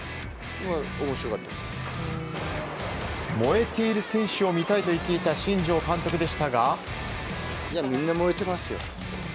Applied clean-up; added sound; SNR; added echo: none; Electric guitar; 18 dB; none.